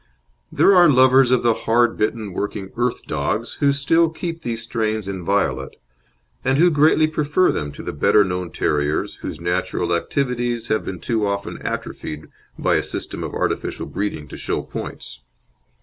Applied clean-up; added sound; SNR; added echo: none; none; none; none.